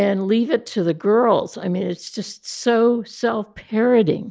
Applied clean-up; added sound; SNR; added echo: none; none; none; none.